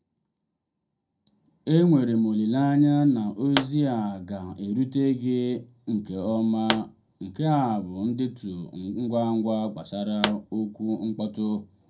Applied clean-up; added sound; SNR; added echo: none; Explosion; 7 dB; reverberation time 0.2 s.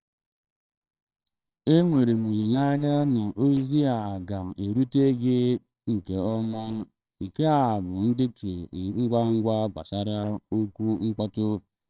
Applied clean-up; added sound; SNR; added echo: neural separator model SepFormer WHAMR!.